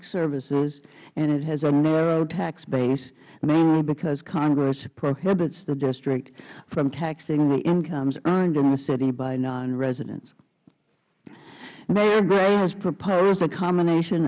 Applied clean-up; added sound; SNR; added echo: none; none; none; none.